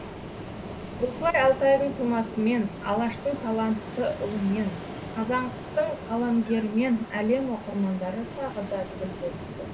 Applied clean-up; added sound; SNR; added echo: none; Ocean; 10 dB; none.